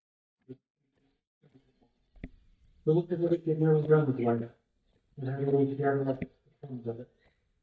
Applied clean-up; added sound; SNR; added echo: neural mask model DeepFilterNet 3.